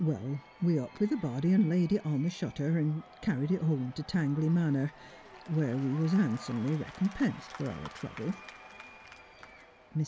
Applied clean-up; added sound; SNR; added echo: none; Applause / Crowd / Cheering; 19 dB; none.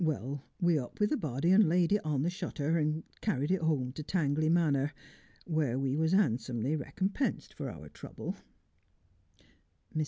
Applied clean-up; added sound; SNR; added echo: none; none; none; none.